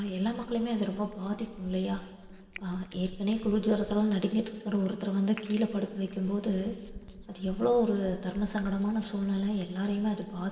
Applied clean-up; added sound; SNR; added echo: none; Cat; 19 dB; reverberation time 1.7 s.